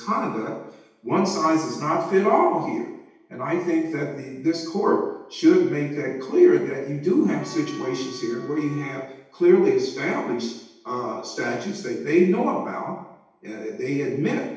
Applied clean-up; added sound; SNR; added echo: none; Wind instrument, woodwind instrument; 19 dB; reverberation time 0.9 s.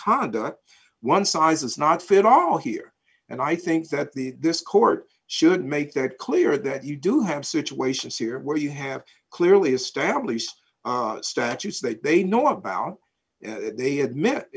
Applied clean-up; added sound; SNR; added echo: none; none; none; none.